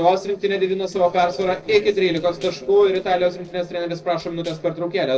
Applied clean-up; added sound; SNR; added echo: neural separator model SepFormer DNS4.